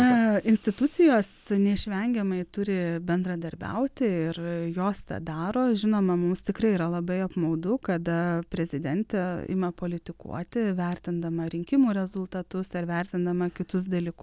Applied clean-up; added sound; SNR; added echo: none; none; none; none.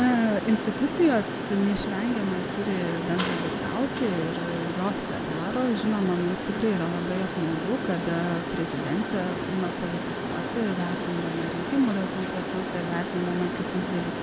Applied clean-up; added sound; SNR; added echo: none; Mechanisms; 3 dB; none.